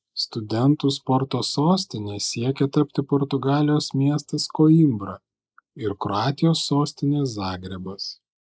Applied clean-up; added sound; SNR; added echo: neural mask model Resemble Enhance denoiser.